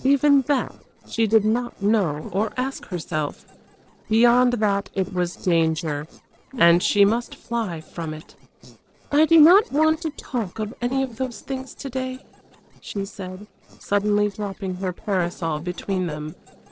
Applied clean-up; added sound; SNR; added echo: neural separator model SepFormer DNS4.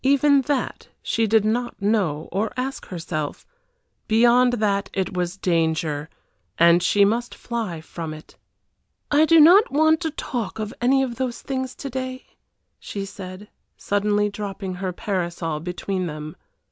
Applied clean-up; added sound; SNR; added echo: none; none; none; none.